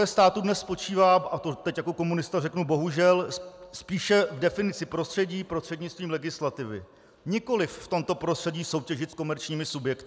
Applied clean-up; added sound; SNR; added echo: none; none; none; none.